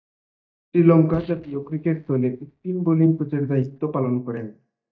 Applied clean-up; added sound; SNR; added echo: neural mask model DeepFilterNet 3.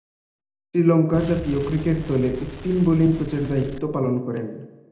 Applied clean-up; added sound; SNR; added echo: none; Explosion; 13 dB; reverberation time 0.8 s.